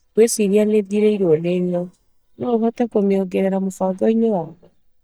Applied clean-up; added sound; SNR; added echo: neural mask model DeepFilterNet 3.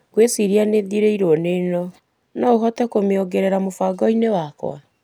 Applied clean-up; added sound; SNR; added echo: none; none; none; none.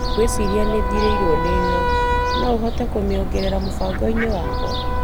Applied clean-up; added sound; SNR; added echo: none; Fowl + Wind instrument, woodwind instrument; -3 dB; none.